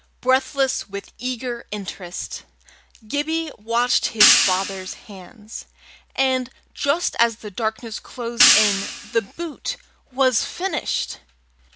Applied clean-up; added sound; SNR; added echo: none; Hi-hat; -3 dB; none.